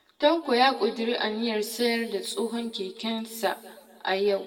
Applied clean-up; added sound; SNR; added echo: none; none; none; reverberation time 1.6 s.